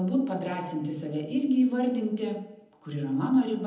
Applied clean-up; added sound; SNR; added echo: none; none; none; reverberation time 0.8 s.